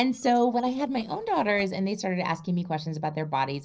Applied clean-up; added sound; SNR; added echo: neural separator model SepFormer DNS4.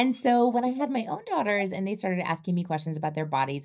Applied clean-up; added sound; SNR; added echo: neural mask model DeepFilterNet 3.